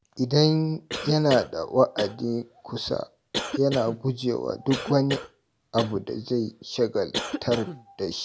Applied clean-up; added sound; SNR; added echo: none; Cough; 10 dB; none.